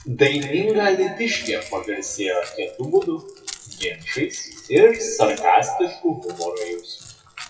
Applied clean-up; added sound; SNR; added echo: classical method WPE with log-MMSE.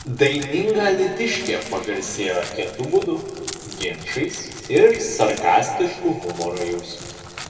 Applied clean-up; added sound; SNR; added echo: none; Crackle; 16 dB; reverberation time 2.3 s.